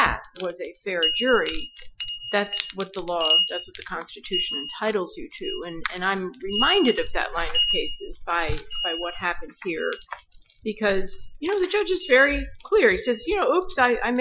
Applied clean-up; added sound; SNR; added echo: classical method Wiener filter.